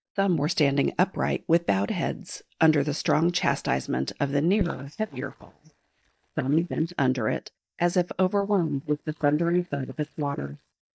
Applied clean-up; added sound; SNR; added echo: neural mask model DeepFilterNet 3.